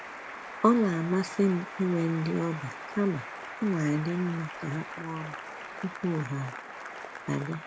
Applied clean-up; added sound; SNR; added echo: none; Applause; 11 dB; none.